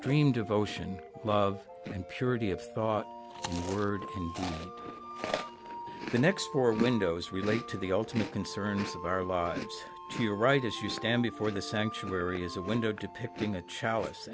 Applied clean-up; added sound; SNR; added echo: none; Chewing, mastication; 12 dB; none.